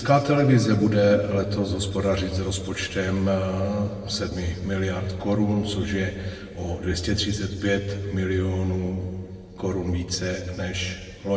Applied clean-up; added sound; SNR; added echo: none; none; none; reverberation time 1.9 s.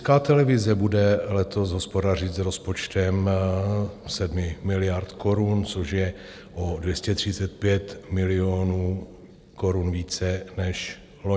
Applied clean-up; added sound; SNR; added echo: none; none; none; none.